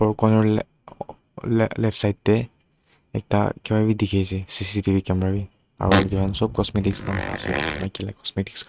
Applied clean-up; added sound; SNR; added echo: neural mask model RNNoise.